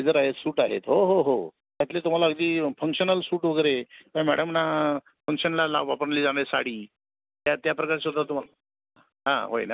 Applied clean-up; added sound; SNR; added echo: none; none; none; none.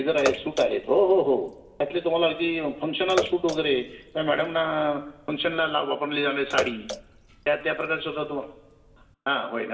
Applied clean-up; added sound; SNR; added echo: none; Bathtub (filling or washing) / Water / Splash, splatter; 10 dB; reverberation time 1.1 s.